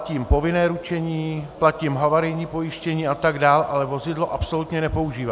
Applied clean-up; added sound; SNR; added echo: none; none; none; none.